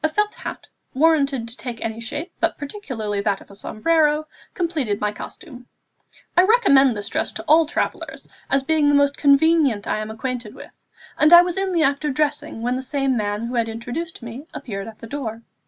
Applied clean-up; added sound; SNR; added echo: none; none; none; none.